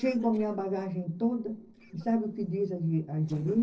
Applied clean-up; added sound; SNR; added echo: neural separator model SepFormer DNS4.